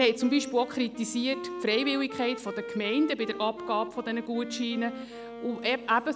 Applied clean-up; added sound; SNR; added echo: none; Wind instrument, woodwind instrument; 11 dB; none.